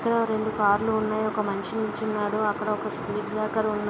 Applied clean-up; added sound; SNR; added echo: none; none; none; none.